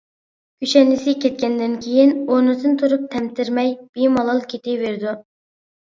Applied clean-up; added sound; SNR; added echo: none; none; none; none.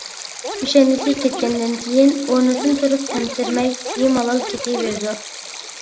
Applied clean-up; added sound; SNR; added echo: none; Scratching (performance technique) + Stream; 10 dB; none.